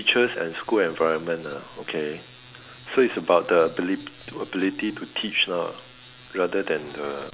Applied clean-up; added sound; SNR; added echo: none; none; none; none.